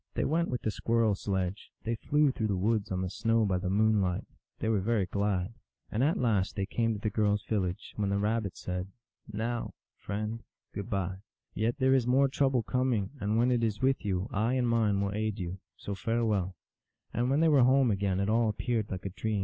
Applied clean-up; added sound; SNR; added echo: none; none; none; none.